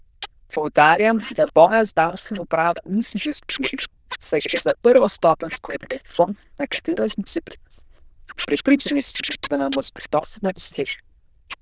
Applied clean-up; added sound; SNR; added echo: neural diffusion model UNIVERSE++.